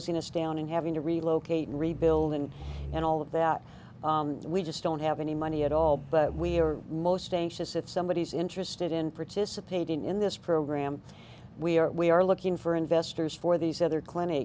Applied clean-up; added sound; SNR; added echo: none; Growling; 11 dB; none.